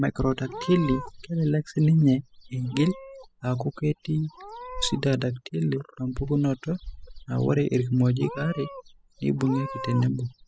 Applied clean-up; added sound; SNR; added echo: classical method spectral subtraction.